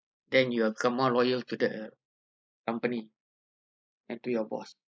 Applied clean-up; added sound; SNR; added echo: neural mask model Resemble Enhance denoiser.